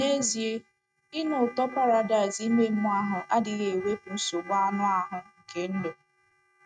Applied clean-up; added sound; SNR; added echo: neural mask model RNNoise.